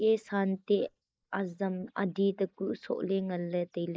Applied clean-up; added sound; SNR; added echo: neural mask model Resemble Enhance denoiser.